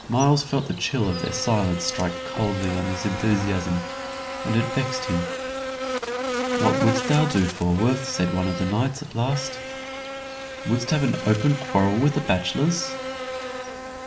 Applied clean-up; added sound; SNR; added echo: none; Buzz; 6 dB; reverberation time 0.4 s.